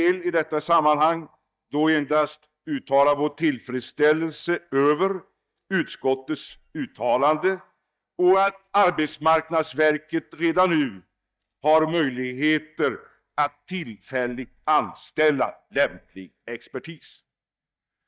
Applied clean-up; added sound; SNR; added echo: neural mask model DeepFilterNet 3.